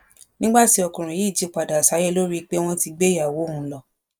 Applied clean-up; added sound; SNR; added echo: neural mask model Resemble Enhance denoiser.